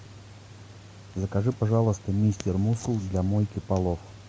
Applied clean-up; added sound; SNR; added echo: none; none; none; none.